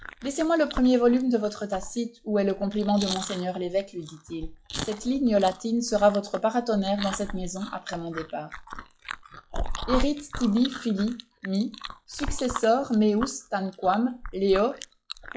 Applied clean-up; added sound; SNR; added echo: classical method log-MMSE.